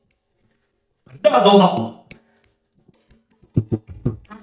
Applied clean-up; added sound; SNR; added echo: neural mask model DeepFilterNet 3.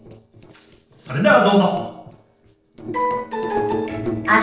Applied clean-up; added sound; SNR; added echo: neural separator model SepFormer DNS4.